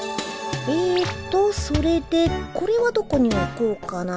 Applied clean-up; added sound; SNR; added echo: none; none; none; none.